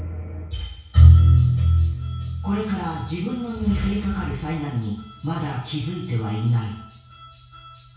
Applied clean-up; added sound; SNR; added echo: none; none; none; reverberation time 0.6 s.